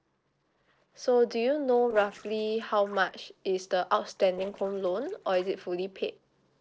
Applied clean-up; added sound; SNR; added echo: neural separator model SepFormer DNS4.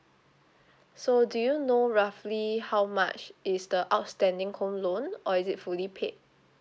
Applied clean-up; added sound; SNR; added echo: none; none; none; none.